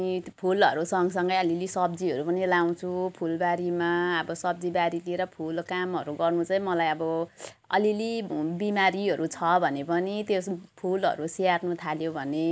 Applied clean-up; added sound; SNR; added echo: none; none; none; none.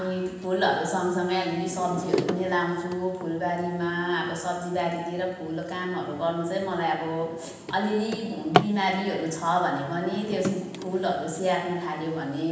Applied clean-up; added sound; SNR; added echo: none; Drawer open or close; 8 dB; reverberation time 1.1 s.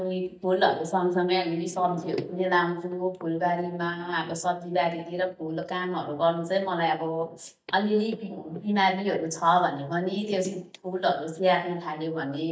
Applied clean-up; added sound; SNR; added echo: neural mask model DeepFilterNet 3.